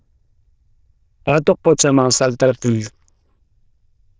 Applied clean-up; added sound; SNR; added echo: neural diffusion model UNIVERSE++.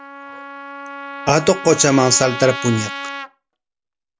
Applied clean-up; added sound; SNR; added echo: none; Trumpet; 11 dB; none.